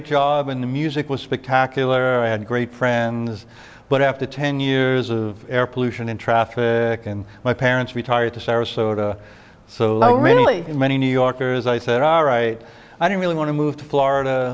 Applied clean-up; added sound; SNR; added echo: none; none; none; none.